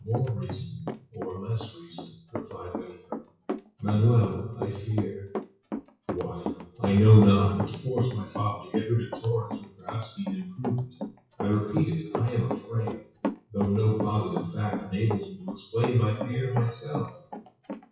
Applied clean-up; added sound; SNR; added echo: classical method WPE with log-MMSE.